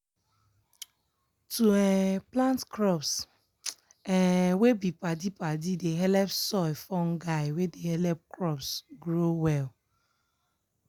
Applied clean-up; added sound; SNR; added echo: none; none; none; none.